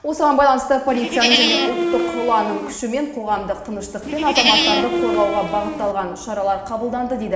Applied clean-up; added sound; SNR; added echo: none; Livestock, farm animals, working animals; 0 dB; reverberation time 0.9 s.